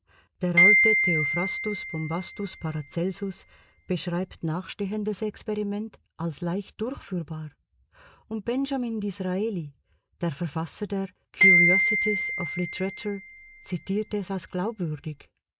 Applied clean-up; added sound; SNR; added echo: none; Glockenspiel; -4 dB; none.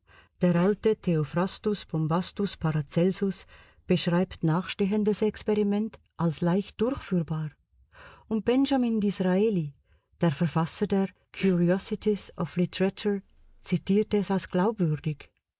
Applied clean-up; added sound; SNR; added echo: neural mask model Resemble Enhance denoiser.